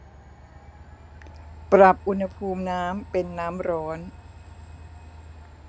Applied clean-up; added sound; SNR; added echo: none; Train; 18 dB; none.